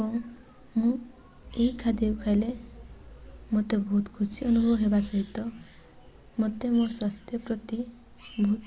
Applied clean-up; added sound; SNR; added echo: none; none; none; none.